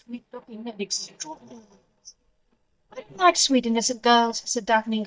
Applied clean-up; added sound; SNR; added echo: neural mask model DeepFilterNet 3.